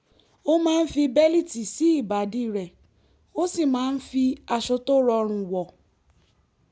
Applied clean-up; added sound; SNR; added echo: none; none; none; none.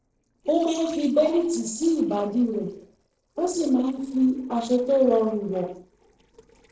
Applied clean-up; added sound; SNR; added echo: neural separator model SepFormer DNS4.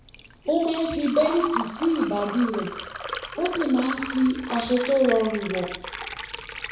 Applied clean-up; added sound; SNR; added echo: none; Liquid; 9 dB; reverberation time 0.6 s.